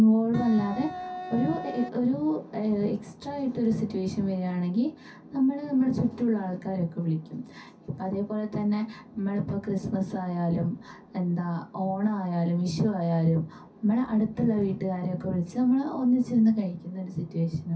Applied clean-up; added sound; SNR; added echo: none; Wind instrument, woodwind instrument; 11 dB; reverberation time 0.3 s.